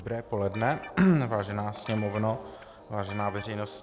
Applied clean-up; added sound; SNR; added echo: none; Guitar; 17 dB; none.